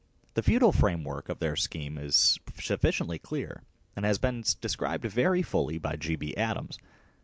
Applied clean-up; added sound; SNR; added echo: none; none; none; none.